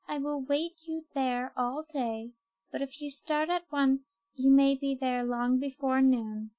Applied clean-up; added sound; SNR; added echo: none; none; none; none.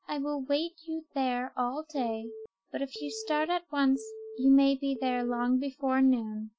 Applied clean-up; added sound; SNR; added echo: none; Telephone; 15 dB; none.